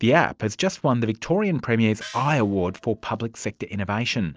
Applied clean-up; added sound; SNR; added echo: neural separator model SepFormer DNS4.